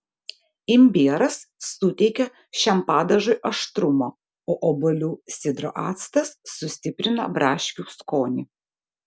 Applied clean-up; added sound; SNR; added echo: none; none; none; none.